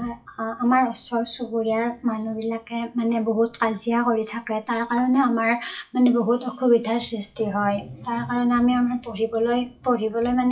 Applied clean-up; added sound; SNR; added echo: classical method WPE with log-MMSE.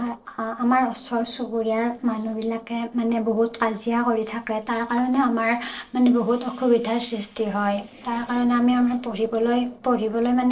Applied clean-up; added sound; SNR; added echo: neural separator model SepFormer DNS4.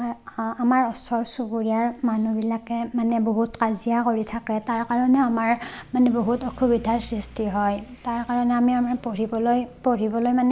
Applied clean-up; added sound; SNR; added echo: none; none; none; none.